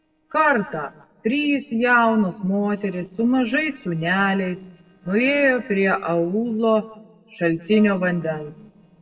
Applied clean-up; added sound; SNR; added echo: neural separator model SepFormer DNS4.